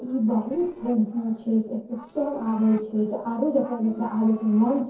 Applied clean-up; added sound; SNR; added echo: neural separator model SepFormer DNS4.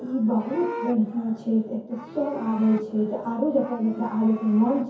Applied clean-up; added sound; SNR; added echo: none; Livestock, farm animals, working animals; 16 dB; reverberation time 0.6 s.